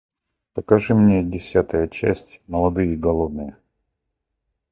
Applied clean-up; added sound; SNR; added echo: neural mask model DeepFilterNet 3.